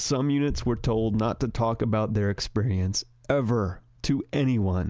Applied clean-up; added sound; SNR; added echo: none; Boom; 15 dB; none.